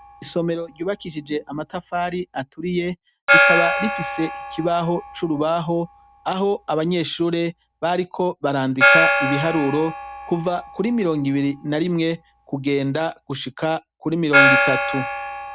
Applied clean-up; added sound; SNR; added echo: none; Gong; 1 dB; none.